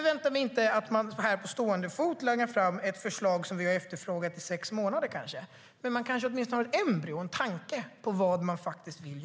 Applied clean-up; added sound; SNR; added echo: none; none; none; none.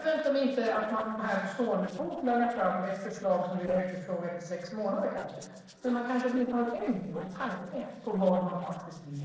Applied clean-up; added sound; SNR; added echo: neural separator model SepFormer DNS4.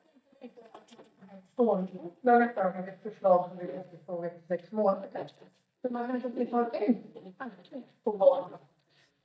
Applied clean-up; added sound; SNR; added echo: neural mask model DeepFilterNet 3.